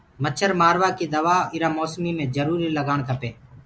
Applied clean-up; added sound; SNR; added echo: none; none; none; none.